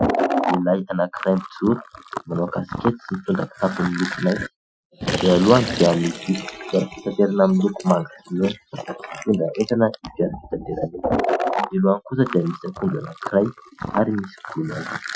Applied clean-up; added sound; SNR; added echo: classical method Wiener filter.